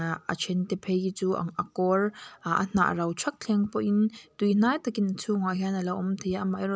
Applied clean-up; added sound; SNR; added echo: none; none; none; none.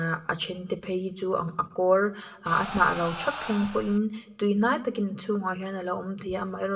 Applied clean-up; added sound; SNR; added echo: none; Crowd; 9 dB; reverberation time 0.6 s.